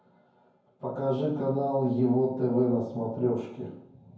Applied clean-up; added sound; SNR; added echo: none; none; none; reverberation time 0.9 s.